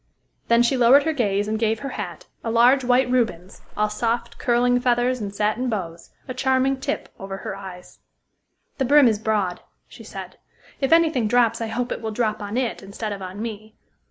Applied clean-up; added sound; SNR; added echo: neural mask model Resemble Enhance denoiser.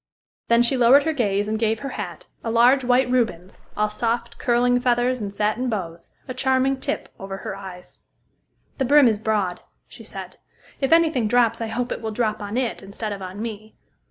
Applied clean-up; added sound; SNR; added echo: neural mask model DeepFilterNet 3.